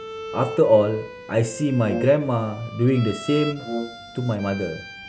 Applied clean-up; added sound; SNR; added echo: none; Bowed string instrument + Brass instrument; 12 dB; none.